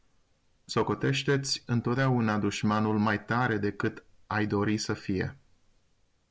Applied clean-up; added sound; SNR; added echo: none; none; none; none.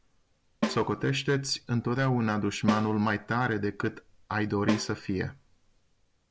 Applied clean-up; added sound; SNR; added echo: none; Snare drum; 8 dB; none.